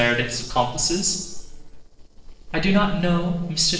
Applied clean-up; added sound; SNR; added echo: neural separator model SepFormer DNS4.